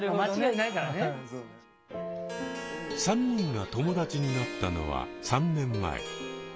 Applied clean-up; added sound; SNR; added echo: none; Harp; 13 dB; none.